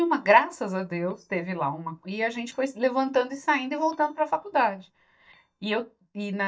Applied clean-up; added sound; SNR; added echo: neural mask model DeepFilterNet 3.